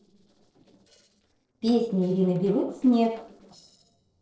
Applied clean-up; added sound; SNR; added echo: neural separator model SepFormer DNS4.